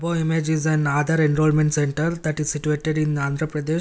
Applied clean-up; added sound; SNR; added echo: none; none; none; none.